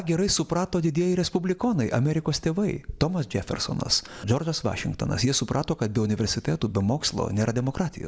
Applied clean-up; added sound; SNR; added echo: none; none; none; none.